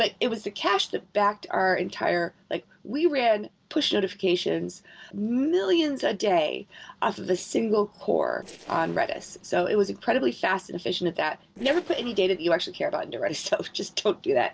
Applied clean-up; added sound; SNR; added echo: neural separator model SepFormer DNS4.